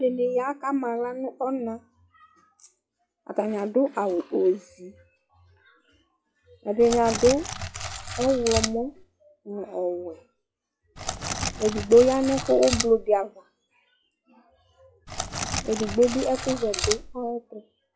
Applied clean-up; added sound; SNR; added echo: classical method log-MMSE.